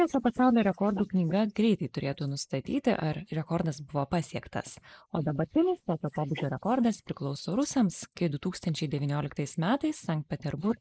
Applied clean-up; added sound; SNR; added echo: neural mask model Resemble Enhance denoiser.